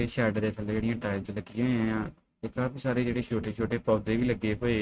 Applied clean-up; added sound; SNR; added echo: neural mask model RNNoise.